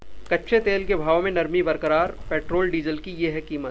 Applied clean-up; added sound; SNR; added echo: none; Splash, splatter; 12 dB; none.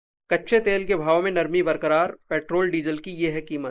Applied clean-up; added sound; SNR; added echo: neural mask model Resemble Enhance denoiser.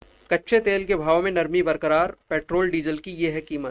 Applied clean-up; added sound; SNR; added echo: neural mask model RNNoise.